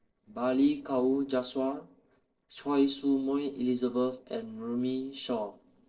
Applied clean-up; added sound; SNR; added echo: neural separator model SepFormer DNS4.